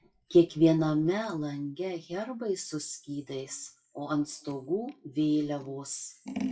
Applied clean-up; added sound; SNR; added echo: classical method WPE with log-MMSE.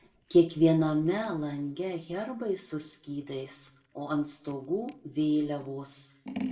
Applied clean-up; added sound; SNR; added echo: none; Scissors; 17 dB; reverberation time 0.3 s.